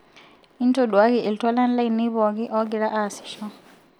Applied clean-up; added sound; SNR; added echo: none; none; none; none.